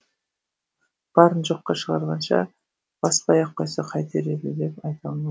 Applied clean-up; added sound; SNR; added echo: none; none; none; none.